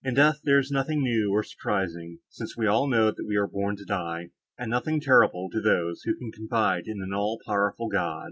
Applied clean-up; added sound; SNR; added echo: none; none; none; none.